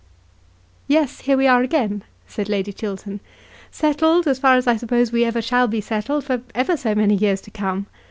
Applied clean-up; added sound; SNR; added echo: none; none; none; none.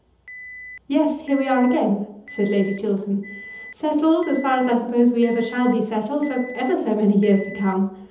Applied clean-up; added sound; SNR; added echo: none; Alarm; 19 dB; reverberation time 0.8 s.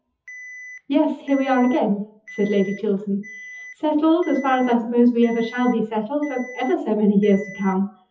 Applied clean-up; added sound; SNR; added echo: classical method WPE with log-MMSE.